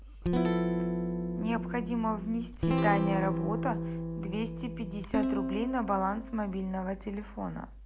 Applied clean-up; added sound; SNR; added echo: none; Guitar; -1 dB; none.